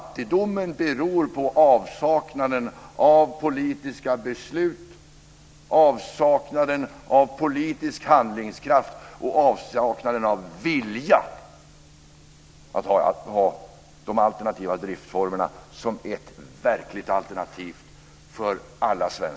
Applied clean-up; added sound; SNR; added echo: none; none; none; none.